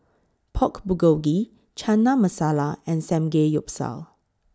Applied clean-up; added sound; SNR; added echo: none; none; none; none.